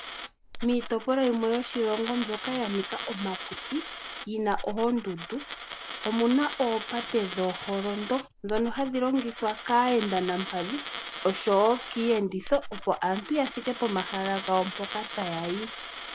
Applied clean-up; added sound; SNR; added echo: none; Coin (dropping); 10 dB; none.